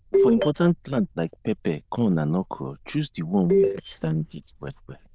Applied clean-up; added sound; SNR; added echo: neural diffusion model UNIVERSE++.